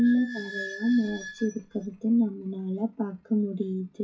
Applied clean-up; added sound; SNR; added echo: classical method WPE with log-MMSE.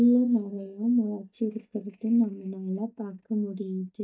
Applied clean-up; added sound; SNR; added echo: neural mask model DeepFilterNet 3.